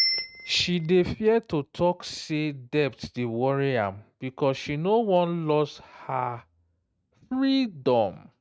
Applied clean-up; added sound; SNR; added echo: neural mask model RNNoise.